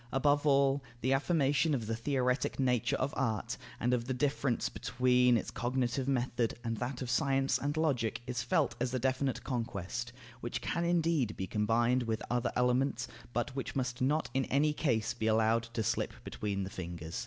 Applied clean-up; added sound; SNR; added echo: none; none; none; none.